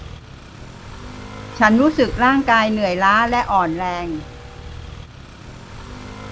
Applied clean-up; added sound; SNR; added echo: none; Motorcycle / Accelerating, revving, vroom; 14 dB; none.